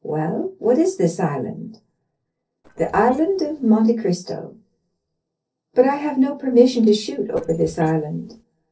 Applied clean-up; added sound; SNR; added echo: neural separator model SepFormer DNS4.